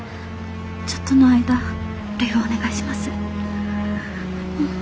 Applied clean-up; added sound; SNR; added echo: none; Thump, thud; 20 dB; none.